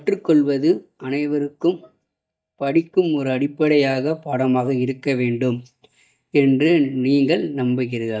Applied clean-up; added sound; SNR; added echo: neural mask model DeepFilterNet 3.